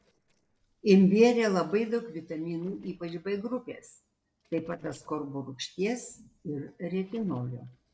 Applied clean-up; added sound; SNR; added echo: neural separator model SepFormer DNS4.